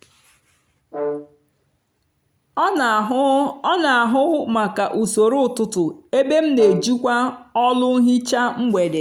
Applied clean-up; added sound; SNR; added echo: none; Brass instrument; 12 dB; none.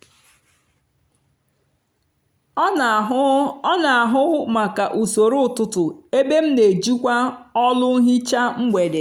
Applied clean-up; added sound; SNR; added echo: none; none; none; none.